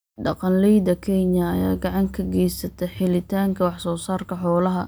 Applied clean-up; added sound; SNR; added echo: none; none; none; none.